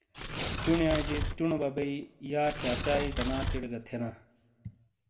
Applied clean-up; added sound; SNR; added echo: none; Tearing; 2 dB; reverberation time 1.1 s.